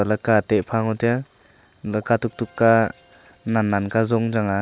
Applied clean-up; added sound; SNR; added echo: none; none; none; none.